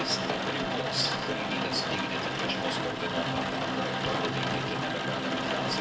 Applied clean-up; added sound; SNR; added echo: none; Rain; -5 dB; reverberation time 0.2 s.